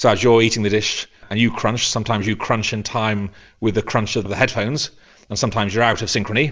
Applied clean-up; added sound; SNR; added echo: none; none; none; none.